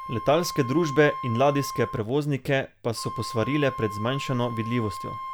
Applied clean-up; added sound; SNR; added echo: none; Wind instrument, woodwind instrument; 10 dB; none.